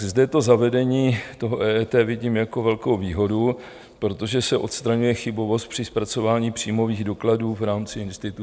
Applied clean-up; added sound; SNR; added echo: none; none; none; none.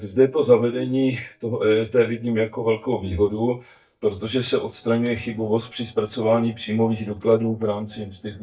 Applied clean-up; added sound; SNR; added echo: neural mask model DeepFilterNet 3.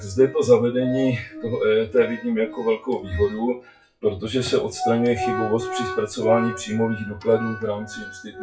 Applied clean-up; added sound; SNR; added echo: classical method WPE with log-MMSE.